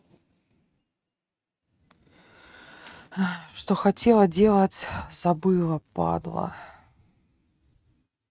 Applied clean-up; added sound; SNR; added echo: neural mask model RNNoise.